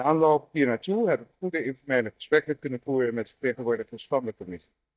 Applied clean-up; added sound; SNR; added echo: neural mask model DeepFilterNet 3.